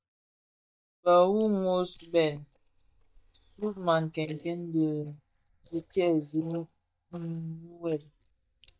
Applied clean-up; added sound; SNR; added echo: neural mask model DeepFilterNet 3.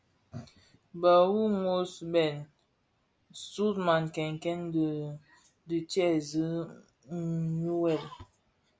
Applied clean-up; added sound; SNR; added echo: none; none; none; none.